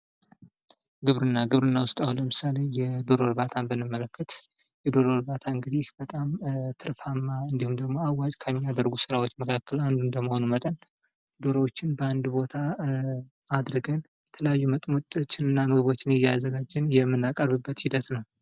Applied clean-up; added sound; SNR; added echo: none; none; none; none.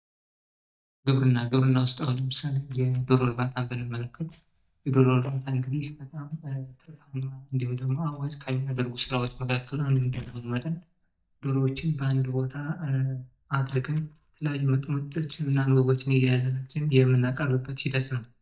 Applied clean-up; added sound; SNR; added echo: neural mask model DeepFilterNet 3.